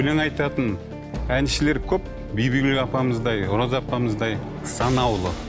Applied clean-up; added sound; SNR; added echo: none; none; none; none.